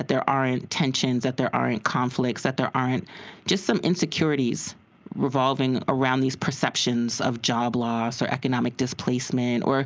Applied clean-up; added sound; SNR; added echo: none; none; none; none.